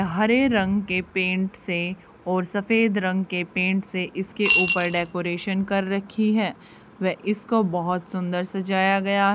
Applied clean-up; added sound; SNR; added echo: none; Coin (dropping) / Glass; -1 dB; none.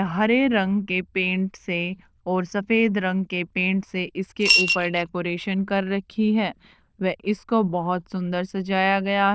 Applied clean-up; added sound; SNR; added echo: neural diffusion model UNIVERSE++.